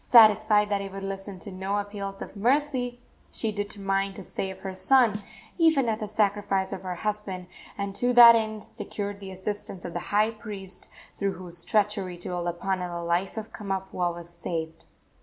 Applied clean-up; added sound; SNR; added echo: none; Snare drum; 18 dB; none.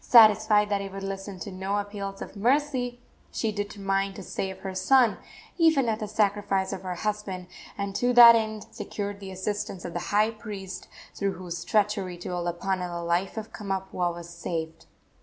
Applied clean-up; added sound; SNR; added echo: none; none; none; none.